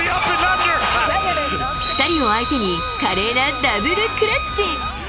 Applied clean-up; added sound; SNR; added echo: none; Bowed string instrument; 4 dB; none.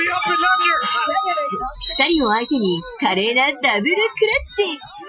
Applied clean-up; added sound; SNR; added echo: classical method Wiener filter.